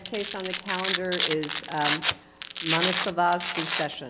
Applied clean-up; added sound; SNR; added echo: none; Domestic sounds, home sounds; 1 dB; none.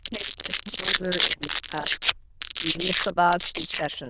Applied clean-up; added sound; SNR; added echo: neural diffusion model UNIVERSE++.